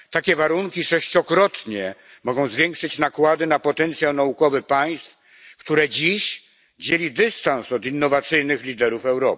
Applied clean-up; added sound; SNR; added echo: none; none; none; none.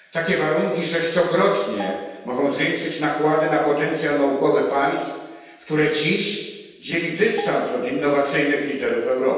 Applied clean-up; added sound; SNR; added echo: none; Bell; 18 dB; reverberation time 1.2 s.